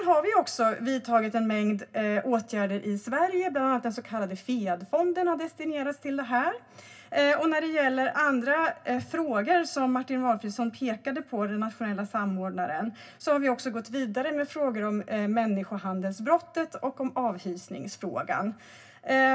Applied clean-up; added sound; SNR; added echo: none; none; none; reverberation time 0.4 s.